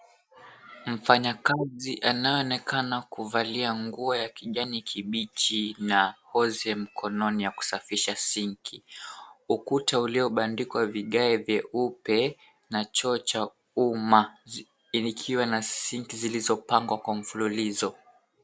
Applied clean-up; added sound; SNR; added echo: none; none; none; none.